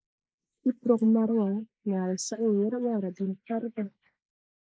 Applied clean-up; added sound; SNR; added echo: neural mask model Resemble Enhance denoiser.